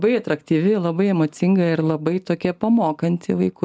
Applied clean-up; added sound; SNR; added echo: none; none; none; none.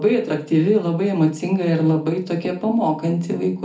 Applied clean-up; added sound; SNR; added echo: none; none; none; reverberation time 0.4 s.